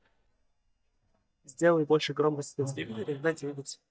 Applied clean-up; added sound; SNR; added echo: neural mask model DeepFilterNet 3.